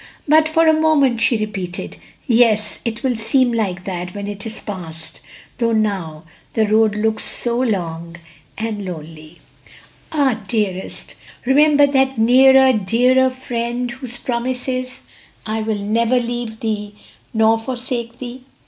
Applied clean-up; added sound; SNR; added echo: none; none; none; none.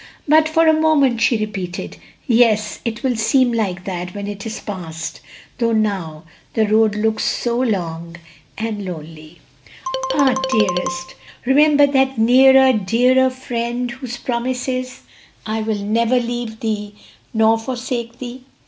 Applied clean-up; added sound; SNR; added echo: none; Marimba, xylophone; 4 dB; none.